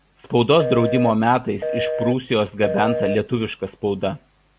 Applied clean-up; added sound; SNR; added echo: none; Telephone; 5 dB; none.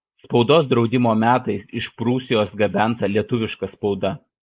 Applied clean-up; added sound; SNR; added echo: neural mask model Resemble Enhance denoiser.